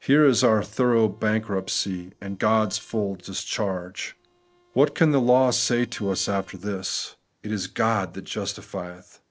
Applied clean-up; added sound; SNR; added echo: neural separator model SepFormer DNS4.